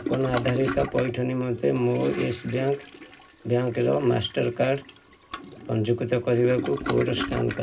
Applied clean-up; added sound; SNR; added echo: none; Toilet flush; 10 dB; reverberation time 0.4 s.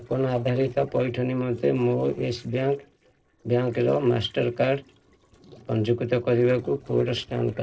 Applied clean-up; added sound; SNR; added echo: neural separator model SepFormer DNS4.